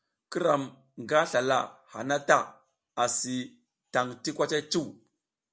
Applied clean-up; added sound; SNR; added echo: none; none; none; none.